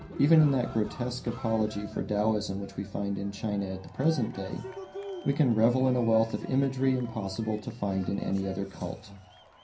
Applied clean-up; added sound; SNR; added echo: none; Cheering; 16 dB; reverberation time 0.3 s.